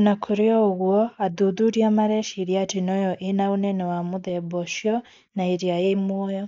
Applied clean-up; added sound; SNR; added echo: neural mask model Resemble Enhance denoiser.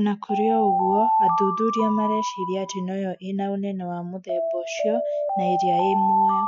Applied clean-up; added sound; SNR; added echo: classical method Wiener filter.